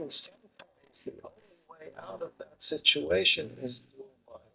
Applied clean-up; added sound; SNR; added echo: neural mask model DeepFilterNet 3.